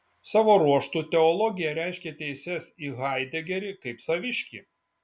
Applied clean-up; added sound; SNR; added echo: none; none; none; none.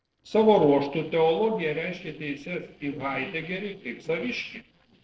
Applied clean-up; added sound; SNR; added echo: neural separator model SepFormer DNS4.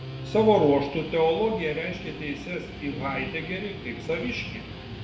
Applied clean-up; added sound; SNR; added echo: none; Guitar; 11 dB; reverberation time 0.7 s.